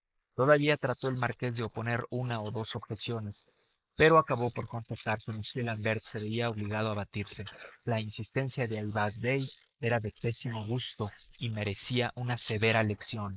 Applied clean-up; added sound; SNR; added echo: neural mask model Resemble Enhance denoiser.